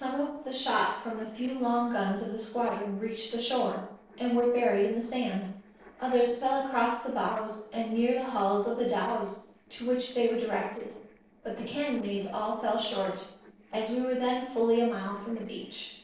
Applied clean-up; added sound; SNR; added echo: neural separator model SepFormer DNS4.